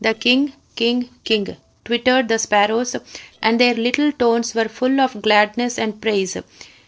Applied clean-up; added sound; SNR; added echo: neural separator model SepFormer DNS4.